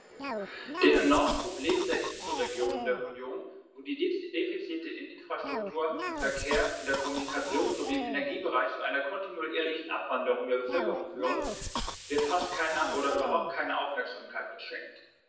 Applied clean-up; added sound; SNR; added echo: none; Cough; 8 dB; reverberation time 0.9 s.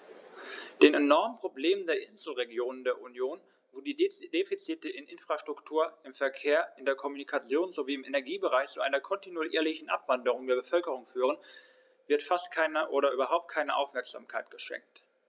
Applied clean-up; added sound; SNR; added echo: none; none; none; none.